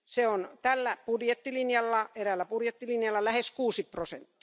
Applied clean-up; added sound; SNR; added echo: none; none; none; none.